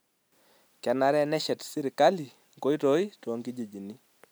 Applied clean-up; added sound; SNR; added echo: none; none; none; none.